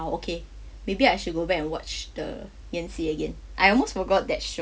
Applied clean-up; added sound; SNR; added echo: none; none; none; none.